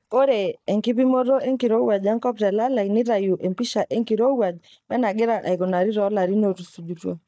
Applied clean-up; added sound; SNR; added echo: neural mask model DeepFilterNet 3.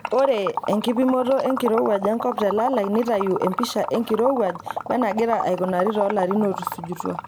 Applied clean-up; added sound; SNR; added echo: none; Liquid; 9 dB; none.